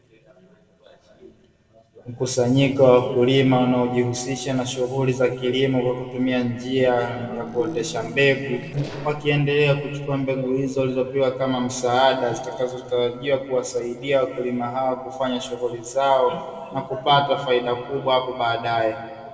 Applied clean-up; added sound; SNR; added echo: neural separator model SepFormer DNS4.